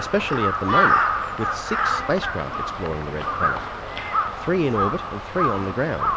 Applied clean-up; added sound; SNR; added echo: none; Crow; -2 dB; none.